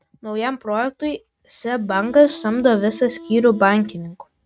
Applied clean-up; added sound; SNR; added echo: neural mask model RNNoise.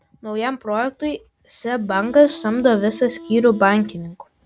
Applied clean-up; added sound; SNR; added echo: none; Wind instrument, woodwind instrument; 19 dB; none.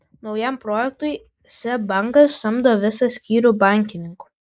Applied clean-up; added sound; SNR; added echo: neural mask model Resemble Enhance denoiser.